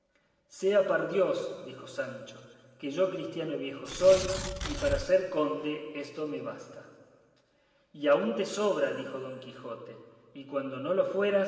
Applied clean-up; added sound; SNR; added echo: none; Tearing; 6 dB; reverberation time 2.3 s.